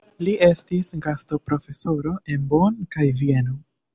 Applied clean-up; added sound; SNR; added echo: none; none; none; none.